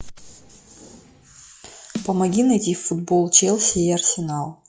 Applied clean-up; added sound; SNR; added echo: classical method log-MMSE.